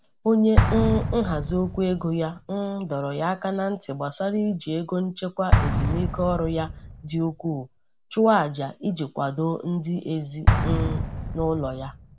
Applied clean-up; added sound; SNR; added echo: none; Explosion; 2 dB; none.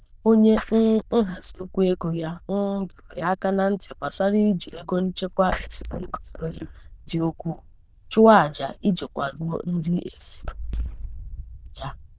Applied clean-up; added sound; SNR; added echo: neural diffusion model UNIVERSE++.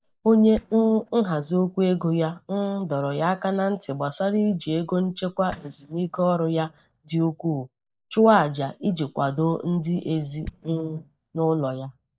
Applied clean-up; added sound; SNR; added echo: neural mask model DeepFilterNet 3.